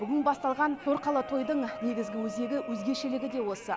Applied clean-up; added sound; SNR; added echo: none; Wind instrument, woodwind instrument; 13 dB; none.